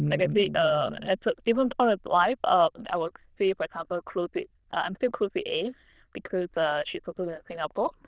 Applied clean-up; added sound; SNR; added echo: neural diffusion model UNIVERSE++.